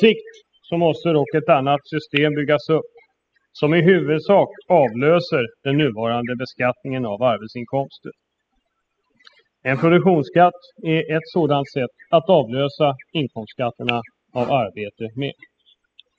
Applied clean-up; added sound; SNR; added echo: classical method spectral subtraction.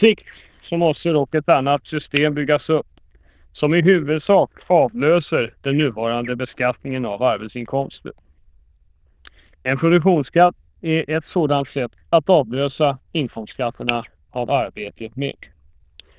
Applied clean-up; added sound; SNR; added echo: neural diffusion model UNIVERSE++.